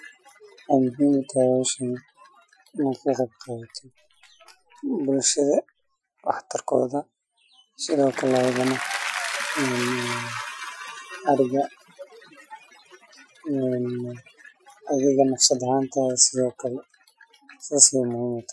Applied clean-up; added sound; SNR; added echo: classical method Wiener filter.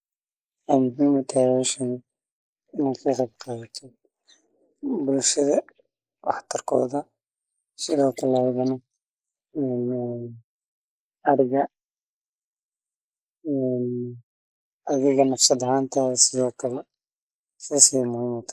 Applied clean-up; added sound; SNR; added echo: neural mask model Resemble Enhance denoiser.